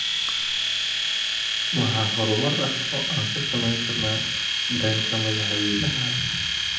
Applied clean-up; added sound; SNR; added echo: none; Domestic sounds, home sounds; -3 dB; reverberation time 0.6 s.